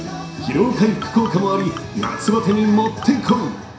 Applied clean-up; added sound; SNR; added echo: none; Marimba, xylophone; 16 dB; reverberation time 0.7 s.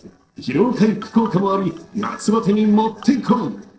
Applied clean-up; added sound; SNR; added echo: neural separator model SepFormer DNS4.